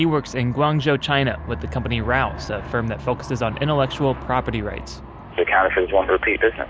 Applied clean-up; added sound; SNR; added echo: none; Aircraft; 12 dB; none.